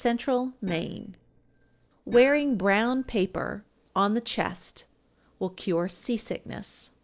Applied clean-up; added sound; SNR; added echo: neural separator model SepFormer DNS4.